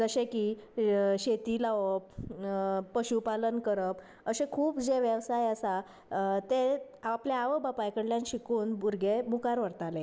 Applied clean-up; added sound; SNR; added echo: none; none; none; none.